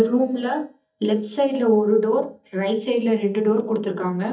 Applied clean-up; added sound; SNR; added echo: neural mask model DeepFilterNet 3.